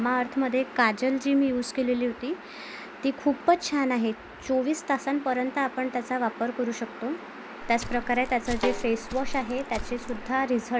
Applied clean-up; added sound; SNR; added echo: none; Walk, footsteps + Snare drum; 7 dB; none.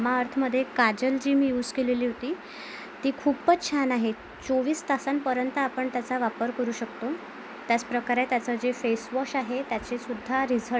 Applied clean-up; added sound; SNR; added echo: none; none; none; none.